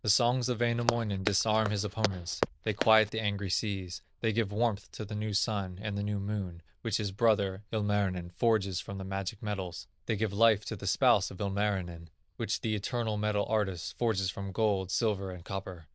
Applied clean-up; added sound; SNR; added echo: neural diffusion model UNIVERSE++.